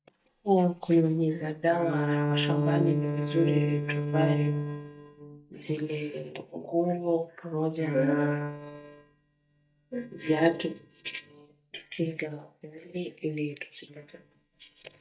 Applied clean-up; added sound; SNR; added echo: neural mask model DeepFilterNet 3.